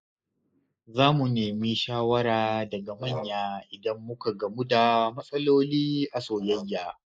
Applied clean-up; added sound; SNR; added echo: neural mask model Resemble Enhance denoiser.